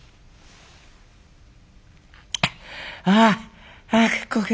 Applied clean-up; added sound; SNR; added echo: none; none; none; none.